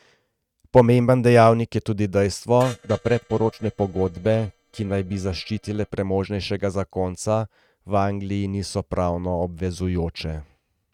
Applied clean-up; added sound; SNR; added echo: neural mask model RNNoise.